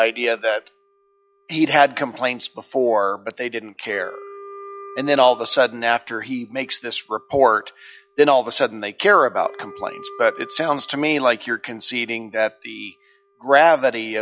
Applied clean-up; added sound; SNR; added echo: classical method log-MMSE.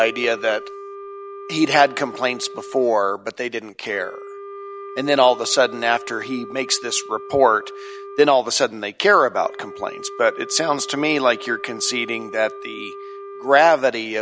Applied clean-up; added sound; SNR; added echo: none; Wind instrument, woodwind instrument; 15 dB; none.